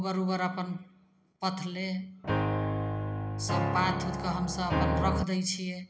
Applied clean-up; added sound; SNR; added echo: none; Piano; -3 dB; none.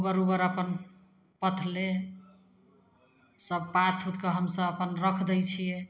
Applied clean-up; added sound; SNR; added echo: none; none; none; none.